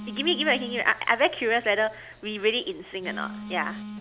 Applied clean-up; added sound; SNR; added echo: none; Telephone; 13 dB; none.